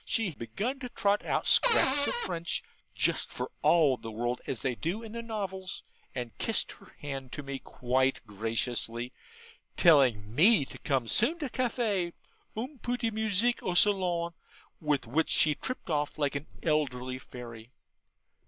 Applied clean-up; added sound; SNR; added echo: none; Cupboard open or close; -2 dB; none.